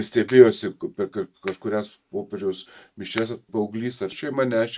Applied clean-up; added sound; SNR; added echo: neural mask model RNNoise.